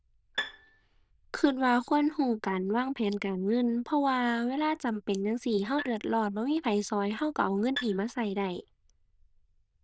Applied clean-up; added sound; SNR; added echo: neural diffusion model UNIVERSE++.